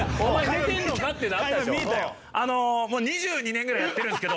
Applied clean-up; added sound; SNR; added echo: none; Fart; 16 dB; none.